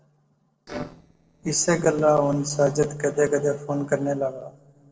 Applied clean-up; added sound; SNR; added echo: neural separator model SepFormer DNS4.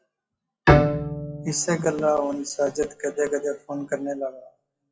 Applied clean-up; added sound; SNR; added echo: classical method WPE with log-MMSE.